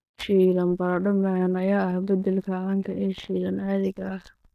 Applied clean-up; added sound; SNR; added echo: neural mask model DeepFilterNet 3.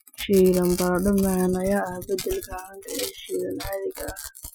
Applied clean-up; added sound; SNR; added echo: classical method Wiener filter.